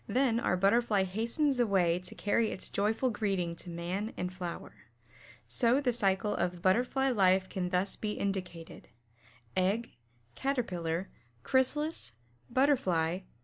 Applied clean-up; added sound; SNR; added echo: none; none; none; none.